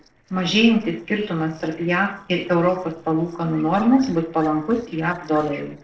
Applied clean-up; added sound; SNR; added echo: neural separator model SepFormer DNS4.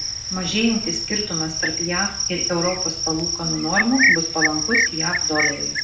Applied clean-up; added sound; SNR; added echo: none; Cricket; -2 dB; reverberation time 0.5 s.